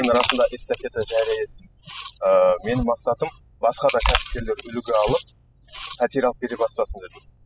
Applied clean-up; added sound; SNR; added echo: classical method spectral subtraction.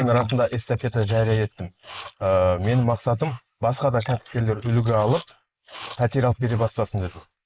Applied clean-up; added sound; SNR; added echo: neural mask model Resemble Enhance denoiser.